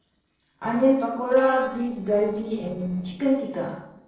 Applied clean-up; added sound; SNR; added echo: neural separator model SepFormer DNS4.